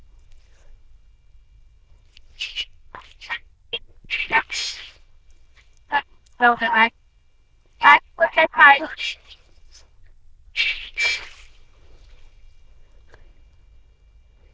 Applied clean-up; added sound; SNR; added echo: neural diffusion model UNIVERSE++.